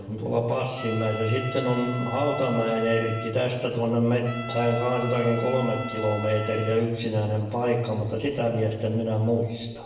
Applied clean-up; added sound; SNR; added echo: none; Trumpet; 11 dB; reverberation time 1.0 s.